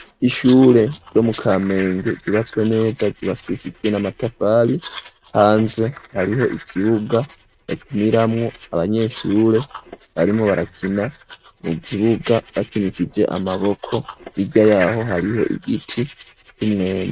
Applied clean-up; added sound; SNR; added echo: neural mask model RNNoise.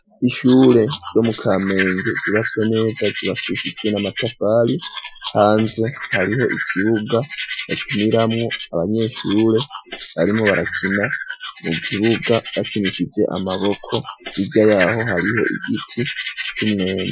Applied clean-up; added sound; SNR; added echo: classical method Wiener filter.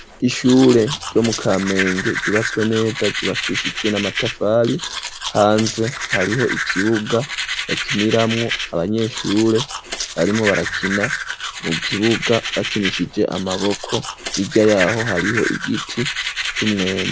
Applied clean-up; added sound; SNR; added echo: none; Domestic sounds, home sounds; 5 dB; none.